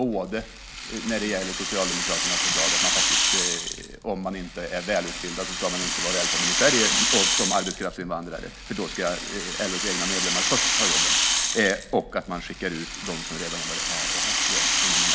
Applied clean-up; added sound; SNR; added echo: none; Rattle (instrument); -4 dB; none.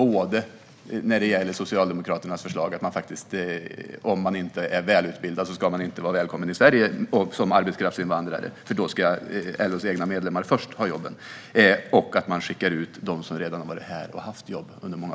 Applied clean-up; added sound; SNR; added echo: none; none; none; none.